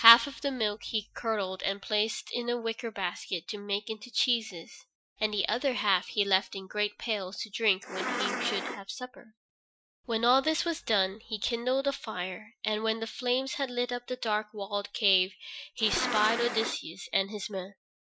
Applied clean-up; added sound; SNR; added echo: classical method Wiener filter.